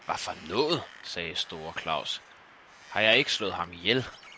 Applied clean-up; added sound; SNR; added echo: none; Wind; 19 dB; none.